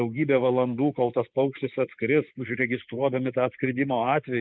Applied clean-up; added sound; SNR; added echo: neural mask model Resemble Enhance denoiser.